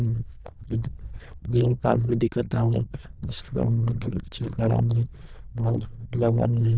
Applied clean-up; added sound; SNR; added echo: neural diffusion model UNIVERSE++.